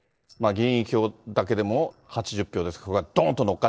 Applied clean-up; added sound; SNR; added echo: neural separator model SepFormer DNS4.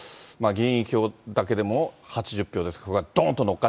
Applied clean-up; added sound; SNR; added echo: none; none; none; none.